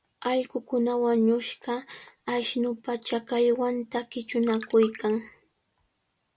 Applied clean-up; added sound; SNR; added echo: none; Trickle, dribble; 19 dB; none.